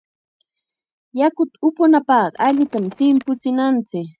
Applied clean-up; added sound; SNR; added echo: neural mask model RNNoise.